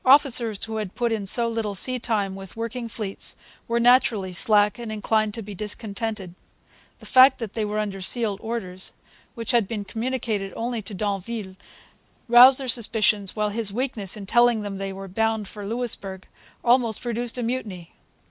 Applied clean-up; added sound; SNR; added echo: none; none; none; none.